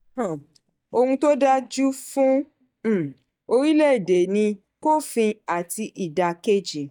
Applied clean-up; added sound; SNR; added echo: neural mask model DeepFilterNet 3.